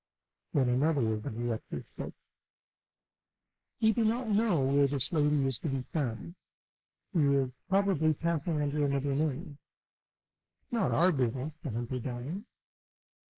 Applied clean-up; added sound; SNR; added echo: neural mask model Resemble Enhance denoiser.